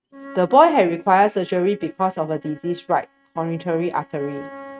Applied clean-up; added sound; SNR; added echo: neural mask model RNNoise.